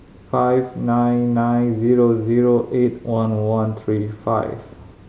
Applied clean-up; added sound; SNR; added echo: none; none; none; none.